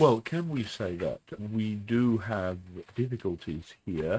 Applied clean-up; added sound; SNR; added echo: neural mask model RNNoise.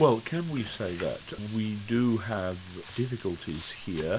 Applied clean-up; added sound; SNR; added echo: none; Frying (food); 15 dB; none.